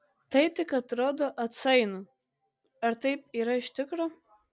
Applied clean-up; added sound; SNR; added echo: none; none; none; none.